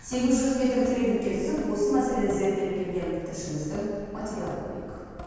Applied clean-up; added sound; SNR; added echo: none; Drip / Sink (filling or washing); 16 dB; reverberation time 2.1 s.